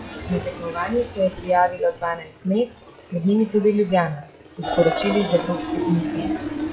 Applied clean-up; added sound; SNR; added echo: classical method WPE with log-MMSE.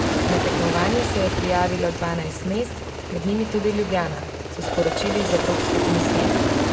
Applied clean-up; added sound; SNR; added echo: none; Aircraft; -1 dB; reverberation time 1.2 s.